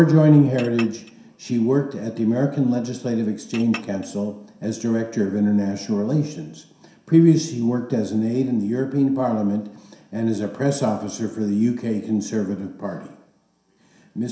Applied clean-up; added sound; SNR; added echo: none; Chink, clink; 18 dB; reverberation time 0.7 s.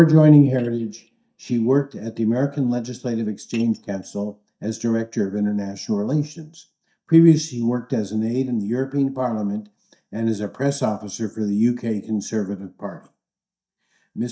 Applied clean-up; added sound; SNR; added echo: neural mask model DeepFilterNet 3.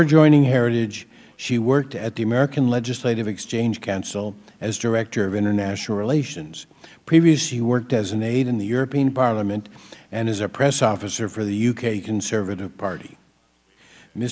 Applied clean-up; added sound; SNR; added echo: none; none; none; none.